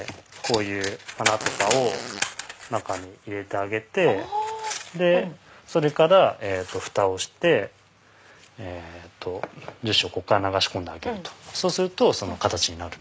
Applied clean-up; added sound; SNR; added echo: none; Fart; 12 dB; none.